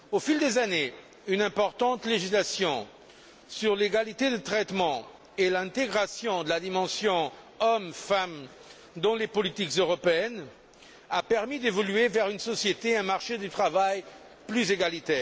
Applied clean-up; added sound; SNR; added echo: none; none; none; none.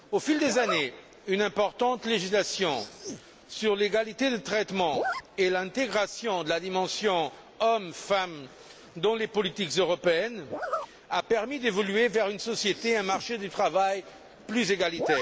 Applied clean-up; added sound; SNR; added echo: none; Zipper (clothing); 13 dB; none.